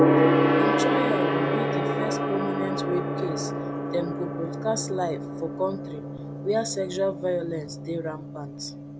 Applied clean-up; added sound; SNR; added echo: none; Gong; -5 dB; none.